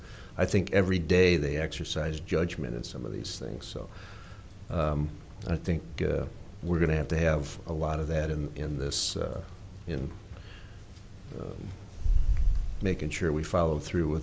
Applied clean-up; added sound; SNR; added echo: none; none; none; none.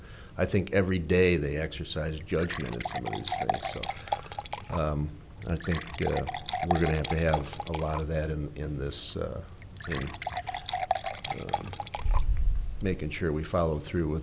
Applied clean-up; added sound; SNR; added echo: none; Fill (with liquid) / Water; 5 dB; none.